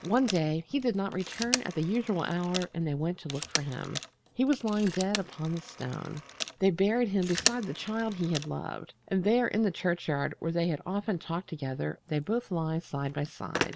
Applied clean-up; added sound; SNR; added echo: none; Telephone; 9 dB; none.